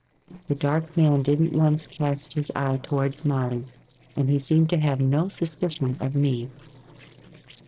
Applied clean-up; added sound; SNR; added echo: neural separator model SepFormer DNS4.